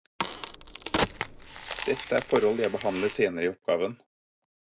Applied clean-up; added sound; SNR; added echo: none; Crack; 4 dB; none.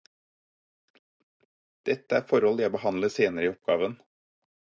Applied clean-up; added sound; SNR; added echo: none; none; none; none.